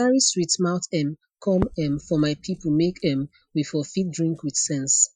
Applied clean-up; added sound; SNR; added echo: classical method Wiener filter.